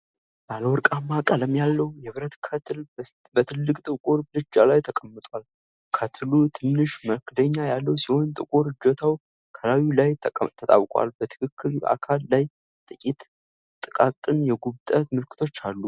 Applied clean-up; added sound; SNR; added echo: none; none; none; none.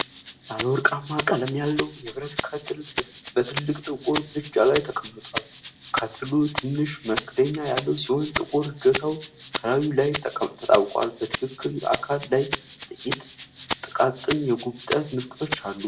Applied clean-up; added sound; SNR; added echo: none; Rattle (instrument); 2 dB; reverberation time 0.3 s.